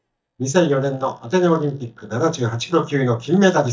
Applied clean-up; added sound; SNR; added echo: neural mask model DeepFilterNet 3.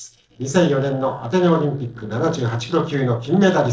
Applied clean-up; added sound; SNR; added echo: neural separator model SepFormer DNS4.